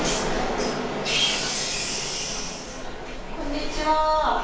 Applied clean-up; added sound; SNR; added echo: none; Cricket / Motor vehicle (road); 8 dB; reverberation time 0.4 s.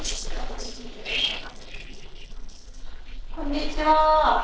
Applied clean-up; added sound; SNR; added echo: neural separator model SepFormer DNS4.